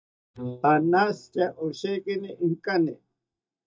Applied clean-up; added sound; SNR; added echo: neural mask model DeepFilterNet 3.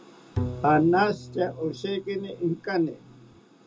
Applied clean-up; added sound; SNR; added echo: none; Bowed string instrument; 11 dB; reverberation time 0.2 s.